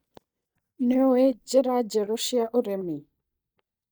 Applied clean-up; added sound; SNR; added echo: neural mask model DeepFilterNet 3.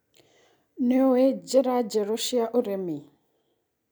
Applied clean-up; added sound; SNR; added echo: none; none; none; none.